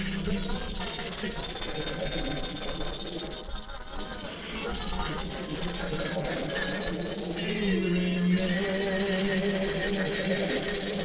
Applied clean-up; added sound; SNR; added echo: neural separator model SepFormer DNS4.